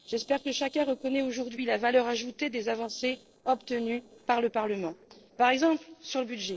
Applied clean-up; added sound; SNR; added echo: neural separator model SepFormer DNS4.